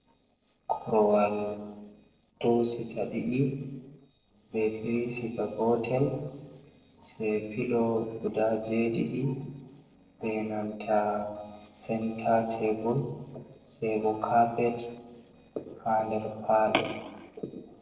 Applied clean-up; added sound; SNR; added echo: neural separator model SepFormer DNS4.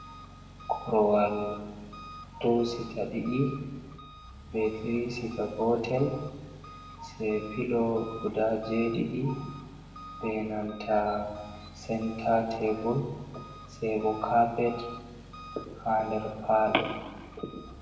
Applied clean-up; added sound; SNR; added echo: none; Engine; 15 dB; reverberation time 1.2 s.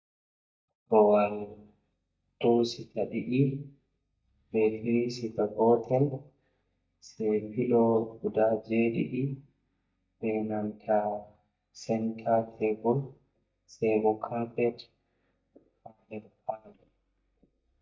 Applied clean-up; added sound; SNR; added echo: neural mask model DeepFilterNet 3.